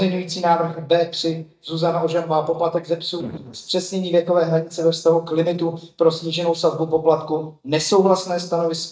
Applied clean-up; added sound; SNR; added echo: neural mask model DeepFilterNet 3.